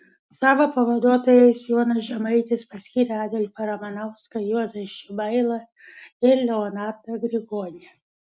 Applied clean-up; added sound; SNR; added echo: none; none; none; none.